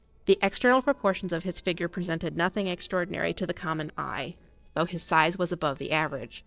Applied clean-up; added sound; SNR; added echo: neural separator model SepFormer DNS4.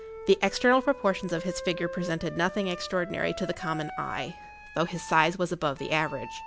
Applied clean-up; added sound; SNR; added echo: none; Wind instrument, woodwind instrument; 12 dB; none.